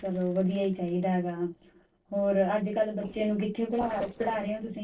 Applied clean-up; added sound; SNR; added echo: neural separator model SepFormer DNS4.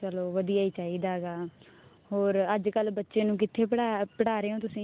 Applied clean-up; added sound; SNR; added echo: none; none; none; none.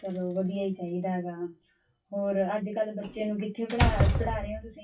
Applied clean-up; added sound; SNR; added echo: classical method WPE with log-MMSE.